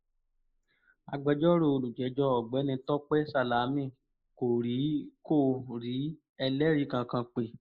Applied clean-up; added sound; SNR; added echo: neural mask model Resemble Enhance denoiser.